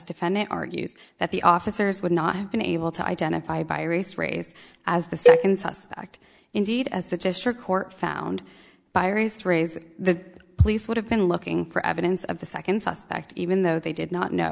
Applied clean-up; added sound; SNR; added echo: neural mask model DeepFilterNet 3.